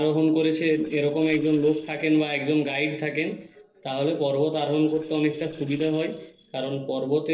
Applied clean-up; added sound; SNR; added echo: neural separator model SepFormer DNS4.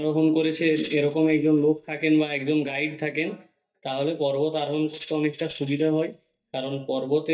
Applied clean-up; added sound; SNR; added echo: neural mask model DeepFilterNet 3.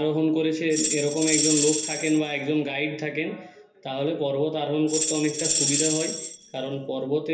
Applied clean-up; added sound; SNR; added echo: none; Tambourine; 1 dB; reverberation time 0.3 s.